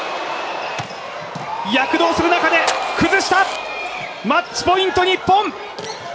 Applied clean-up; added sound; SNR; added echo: none; Fire; 11 dB; none.